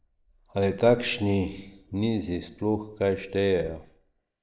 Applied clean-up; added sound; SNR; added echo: neural mask model Resemble Enhance denoiser.